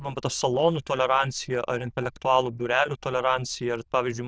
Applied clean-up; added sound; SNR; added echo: neural diffusion model UNIVERSE++.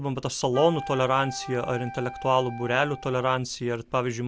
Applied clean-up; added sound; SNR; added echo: none; Wind instrument, woodwind instrument; 13 dB; none.